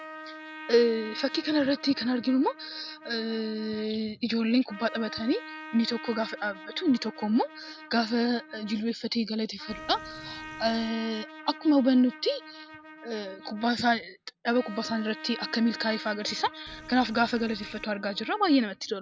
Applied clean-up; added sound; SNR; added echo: none; Sink (filling or washing) + Trumpet; 16 dB; none.